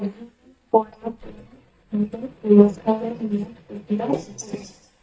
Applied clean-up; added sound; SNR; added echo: neural mask model DeepFilterNet 3.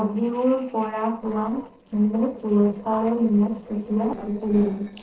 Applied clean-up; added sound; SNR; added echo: neural separator model SepFormer DNS4.